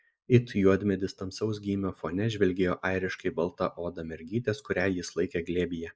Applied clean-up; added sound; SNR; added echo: neural mask model Resemble Enhance denoiser.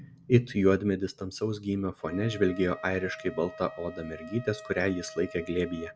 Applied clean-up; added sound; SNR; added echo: none; Wind instrument, woodwind instrument; 18 dB; none.